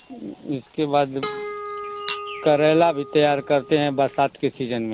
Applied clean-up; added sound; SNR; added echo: none; Harp + Chink, clink; 13 dB; none.